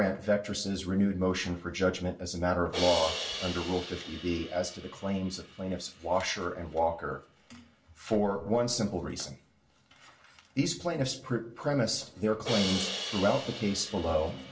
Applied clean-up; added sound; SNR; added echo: none; Crash cymbal; 11 dB; reverberation time 0.2 s.